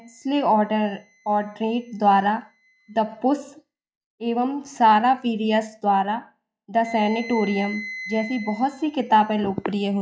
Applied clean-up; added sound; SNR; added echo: classical method log-MMSE.